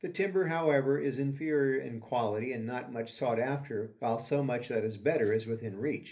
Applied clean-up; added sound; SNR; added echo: none; Keys jangling; 20 dB; reverberation time 0.3 s.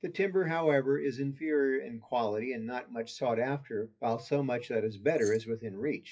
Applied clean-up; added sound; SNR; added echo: classical method WPE with log-MMSE.